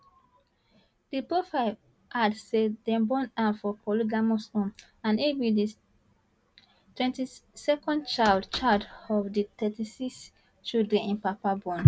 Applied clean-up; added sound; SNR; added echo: none; none; none; none.